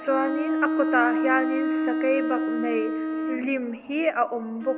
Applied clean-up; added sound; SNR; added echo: none; Bowed string instrument; 0 dB; none.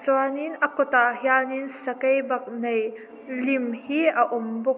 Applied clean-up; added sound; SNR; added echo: none; none; none; none.